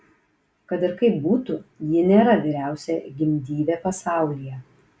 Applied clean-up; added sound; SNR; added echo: none; none; none; none.